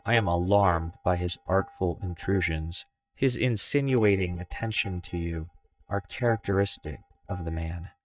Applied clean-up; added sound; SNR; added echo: neural mask model DeepFilterNet 3.